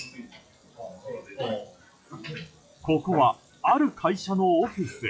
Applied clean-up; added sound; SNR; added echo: classical method log-MMSE.